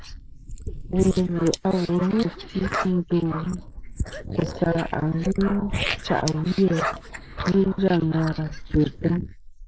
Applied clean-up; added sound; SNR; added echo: neural mask model Resemble Enhance denoiser.